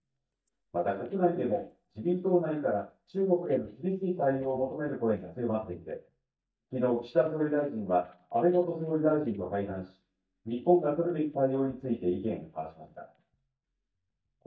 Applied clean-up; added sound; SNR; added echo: neural mask model DeepFilterNet 3.